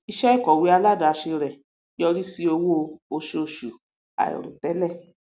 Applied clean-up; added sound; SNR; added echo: none; none; none; none.